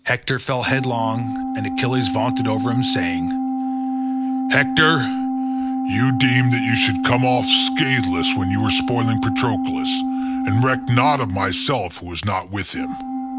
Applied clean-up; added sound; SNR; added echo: none; Organ; 1 dB; none.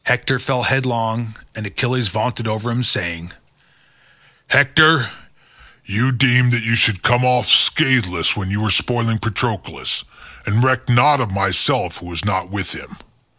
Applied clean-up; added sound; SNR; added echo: none; none; none; none.